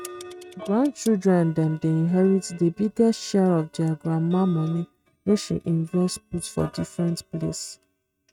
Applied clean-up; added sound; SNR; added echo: neural mask model RNNoise.